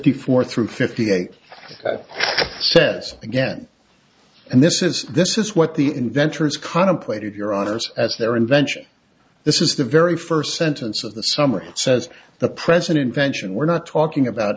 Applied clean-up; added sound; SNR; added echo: none; none; none; none.